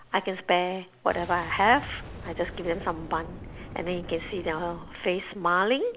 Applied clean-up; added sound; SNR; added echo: none; Boom; 14 dB; none.